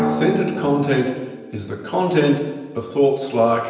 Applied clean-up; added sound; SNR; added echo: none; Drum; 9 dB; reverberation time 1.0 s.